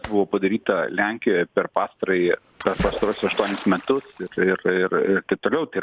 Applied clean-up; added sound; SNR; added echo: none; Splash, splatter + Clapping; 11 dB; none.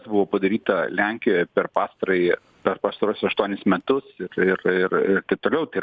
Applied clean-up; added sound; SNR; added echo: none; none; none; none.